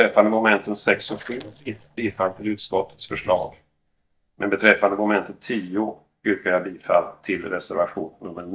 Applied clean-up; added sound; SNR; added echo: neural mask model DeepFilterNet 3.